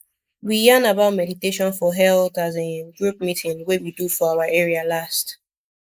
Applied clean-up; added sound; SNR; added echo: neural mask model Resemble Enhance denoiser.